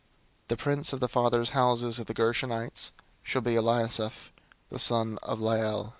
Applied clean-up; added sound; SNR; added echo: none; none; none; none.